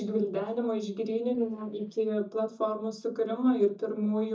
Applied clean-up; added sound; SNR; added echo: neural mask model DeepFilterNet 3.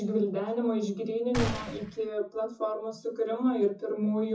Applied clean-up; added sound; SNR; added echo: classical method WPE with log-MMSE.